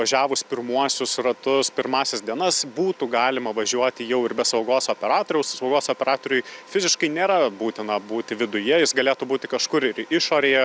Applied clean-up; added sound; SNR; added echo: none; none; none; none.